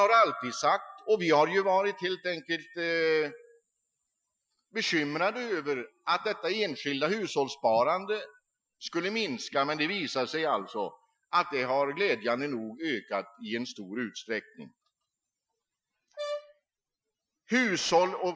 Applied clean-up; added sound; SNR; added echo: classical method Wiener filter.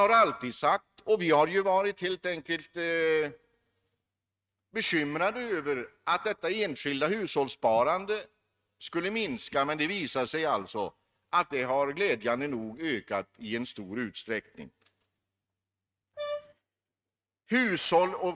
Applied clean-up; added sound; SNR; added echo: neural mask model RNNoise.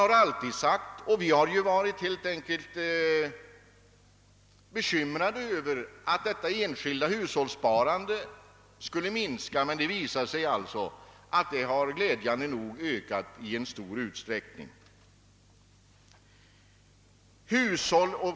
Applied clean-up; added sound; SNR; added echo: none; none; none; none.